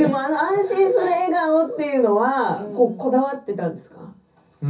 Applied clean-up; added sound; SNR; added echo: none; none; none; reverberation time 0.3 s.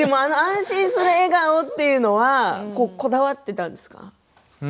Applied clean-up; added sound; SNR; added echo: none; none; none; none.